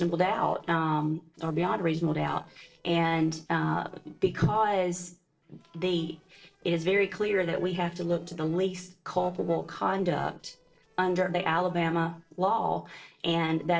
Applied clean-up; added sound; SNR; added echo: neural separator model SepFormer DNS4.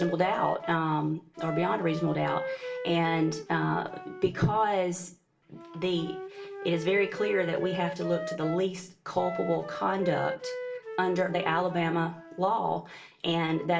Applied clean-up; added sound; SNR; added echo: none; Wind instrument, woodwind instrument; 9 dB; reverberation time 0.2 s.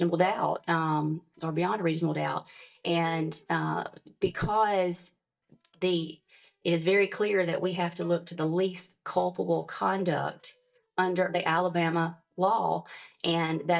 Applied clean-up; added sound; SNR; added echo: neural mask model DeepFilterNet 3.